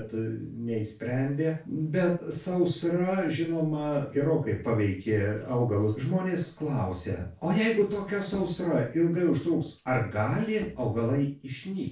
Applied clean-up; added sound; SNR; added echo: neural separator model SepFormer DNS4.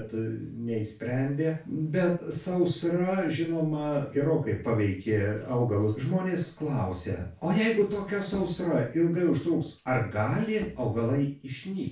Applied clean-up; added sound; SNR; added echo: none; Bowed string instrument; 17 dB; reverberation time 0.3 s.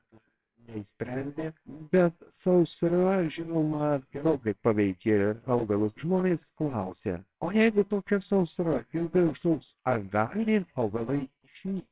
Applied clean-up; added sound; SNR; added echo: neural separator model SepFormer WHAMR!.